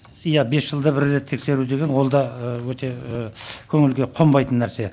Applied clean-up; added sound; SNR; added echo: none; none; none; none.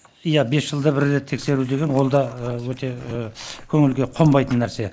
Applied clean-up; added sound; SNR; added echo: neural mask model Resemble Enhance denoiser.